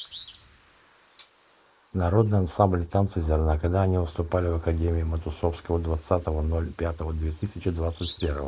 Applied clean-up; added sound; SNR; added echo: neural mask model Resemble Enhance denoiser.